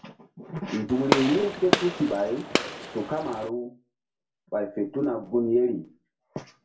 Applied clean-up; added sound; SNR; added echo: none; Gunshot, gunfire; 1 dB; reverberation time 0.2 s.